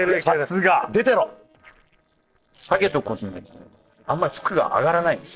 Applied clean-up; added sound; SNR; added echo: neural separator model SepFormer DNS4.